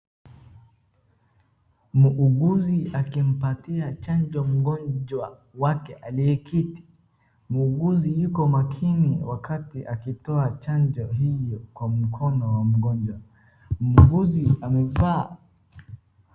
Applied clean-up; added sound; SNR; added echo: none; none; none; none.